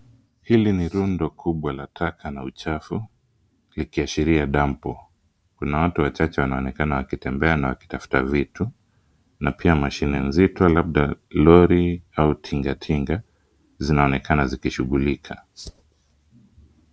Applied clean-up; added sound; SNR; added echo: none; none; none; none.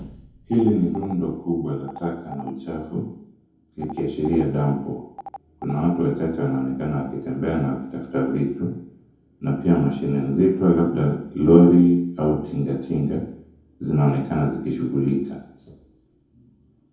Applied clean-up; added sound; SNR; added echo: none; Telephone; 19 dB; reverberation time 0.7 s.